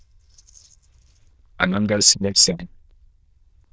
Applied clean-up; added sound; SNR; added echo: neural diffusion model UNIVERSE++.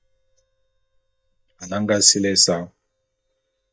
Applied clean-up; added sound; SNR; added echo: neural mask model DeepFilterNet 3.